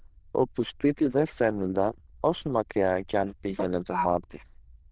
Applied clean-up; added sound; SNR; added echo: neural diffusion model UNIVERSE++.